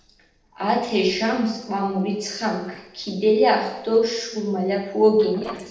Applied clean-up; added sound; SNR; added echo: neural separator model SepFormer DNS4.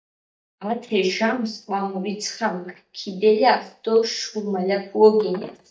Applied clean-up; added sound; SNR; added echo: neural mask model DeepFilterNet 3.